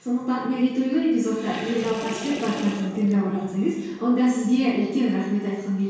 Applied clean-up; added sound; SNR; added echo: none; Sink (filling or washing) / Water; 13 dB; reverberation time 1.0 s.